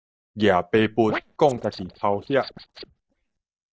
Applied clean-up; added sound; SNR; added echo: neural mask model DeepFilterNet 3.